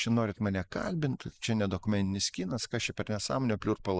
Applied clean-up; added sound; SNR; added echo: neural mask model Resemble Enhance denoiser.